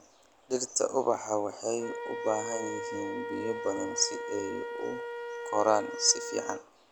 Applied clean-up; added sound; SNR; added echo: none; Wind instrument, woodwind instrument; 7 dB; none.